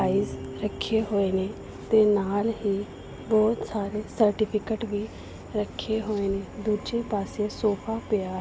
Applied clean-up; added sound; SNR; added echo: none; Electric guitar / Bass guitar; 18 dB; none.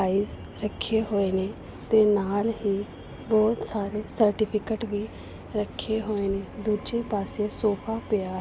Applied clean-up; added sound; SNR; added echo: none; none; none; none.